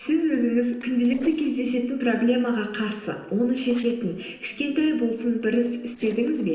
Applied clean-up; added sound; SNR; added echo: neural separator model SepFormer DNS4.